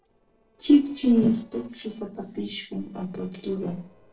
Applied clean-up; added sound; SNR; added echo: neural separator model SepFormer DNS4.